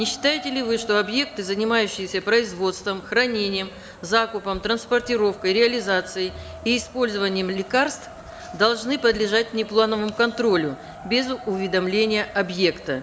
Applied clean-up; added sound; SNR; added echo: none; Wind; 18 dB; none.